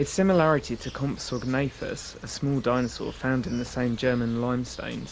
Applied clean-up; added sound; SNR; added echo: none; Insect + Bird; 17 dB; none.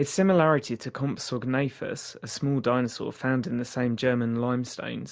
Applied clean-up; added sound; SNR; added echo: none; none; none; none.